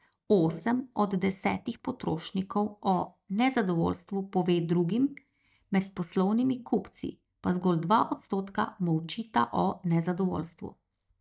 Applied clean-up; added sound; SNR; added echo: neural mask model DeepFilterNet 3.